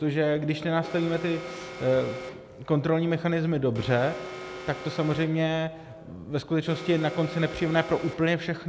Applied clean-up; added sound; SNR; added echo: none; Alarm; 14 dB; none.